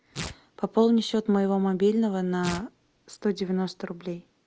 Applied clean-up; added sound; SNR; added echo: none; Tearing; 17 dB; none.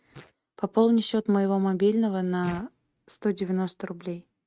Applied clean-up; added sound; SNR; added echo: neural mask model RNNoise.